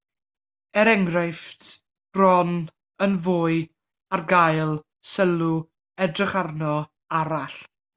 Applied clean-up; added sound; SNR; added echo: none; none; none; none.